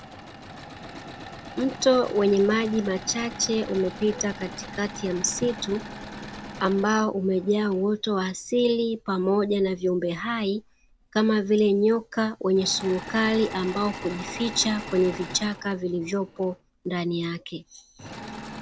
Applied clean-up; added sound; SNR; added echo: none; Engine / Mechanisms; 15 dB; none.